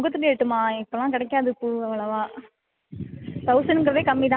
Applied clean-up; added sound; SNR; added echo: none; none; none; none.